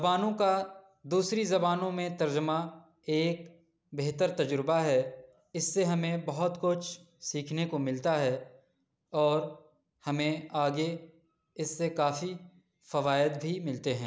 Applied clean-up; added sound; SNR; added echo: none; none; none; none.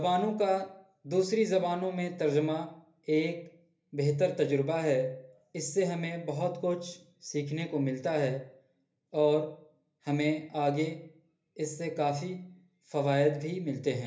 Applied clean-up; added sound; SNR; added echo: none; none; none; reverberation time 0.3 s.